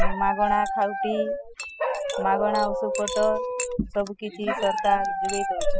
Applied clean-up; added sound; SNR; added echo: classical method spectral subtraction.